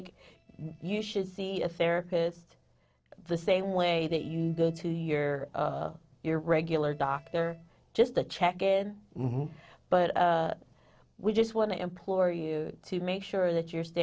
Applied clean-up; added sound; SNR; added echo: neural separator model SepFormer DNS4.